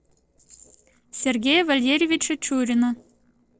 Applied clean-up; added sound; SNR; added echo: neural separator model SepFormer DNS4.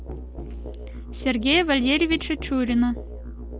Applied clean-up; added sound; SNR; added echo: none; Musical instrument; 10 dB; none.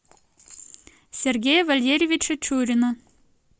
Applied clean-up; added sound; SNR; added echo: none; none; none; none.